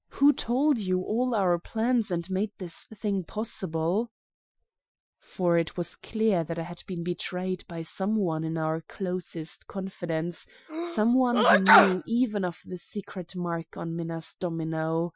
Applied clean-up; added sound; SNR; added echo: classical method Wiener filter.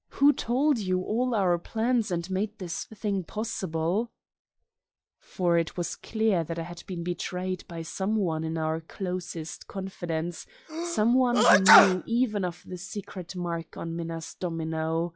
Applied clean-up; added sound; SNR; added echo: classical method log-MMSE.